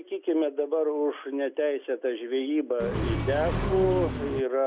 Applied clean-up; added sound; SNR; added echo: none; Accelerating, revving, vroom; 2 dB; none.